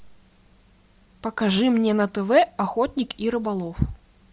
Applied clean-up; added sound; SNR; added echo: none; none; none; none.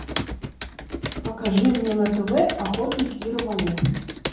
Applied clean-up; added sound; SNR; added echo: none; Computer keyboard; 8 dB; reverberation time 0.7 s.